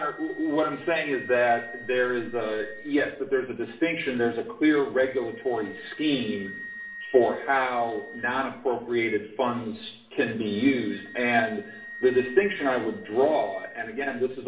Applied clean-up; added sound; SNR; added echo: none; Wind instrument, woodwind instrument; 18 dB; reverberation time 0.6 s.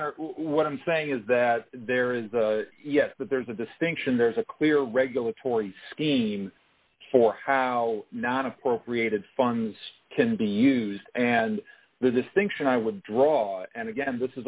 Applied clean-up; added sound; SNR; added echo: none; none; none; none.